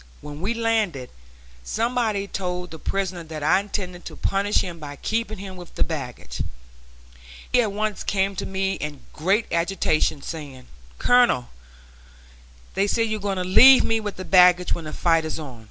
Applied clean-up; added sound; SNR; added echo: none; none; none; none.